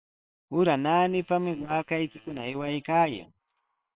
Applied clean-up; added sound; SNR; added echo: neural separator model SepFormer WHAM!.